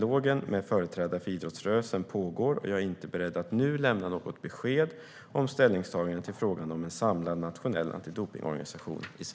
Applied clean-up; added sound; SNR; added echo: none; none; none; none.